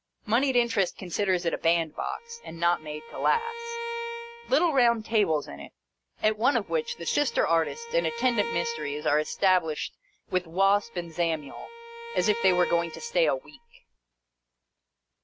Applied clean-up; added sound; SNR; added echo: none; Bowed string instrument; 11 dB; none.